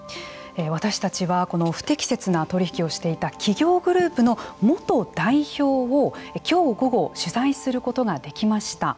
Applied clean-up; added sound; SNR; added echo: none; none; none; none.